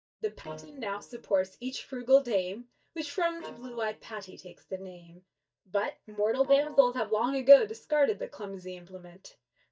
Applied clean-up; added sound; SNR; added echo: neural mask model DeepFilterNet 3.